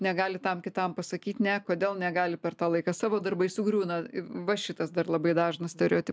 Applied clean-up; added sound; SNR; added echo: none; none; none; none.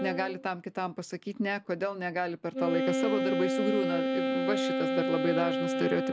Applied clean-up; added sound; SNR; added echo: none; Wind instrument, woodwind instrument; -1 dB; none.